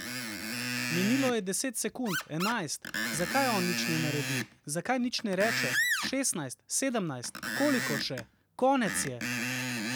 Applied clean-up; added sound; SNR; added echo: none; Screech; 3 dB; none.